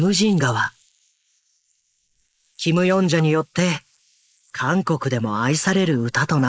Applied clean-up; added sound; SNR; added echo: neural mask model Resemble Enhance denoiser.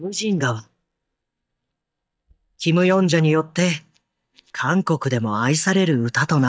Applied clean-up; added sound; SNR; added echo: neural mask model DeepFilterNet 3.